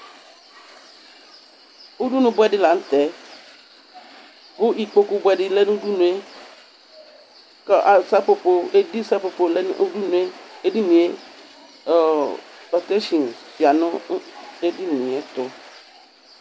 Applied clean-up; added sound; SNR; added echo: none; none; none; none.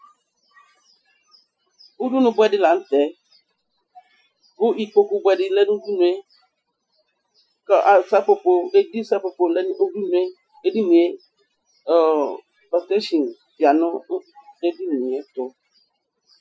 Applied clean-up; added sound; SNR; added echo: classical method Wiener filter.